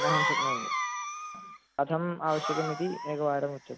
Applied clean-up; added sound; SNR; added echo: none; Cough; 1 dB; none.